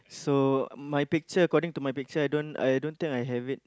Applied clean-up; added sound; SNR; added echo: none; none; none; none.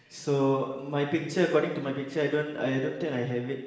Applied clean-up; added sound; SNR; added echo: none; none; none; reverberation time 0.9 s.